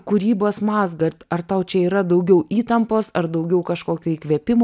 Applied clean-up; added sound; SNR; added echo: none; none; none; none.